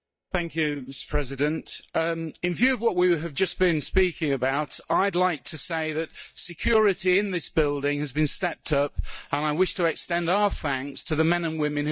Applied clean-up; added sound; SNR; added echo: neural mask model DeepFilterNet 3.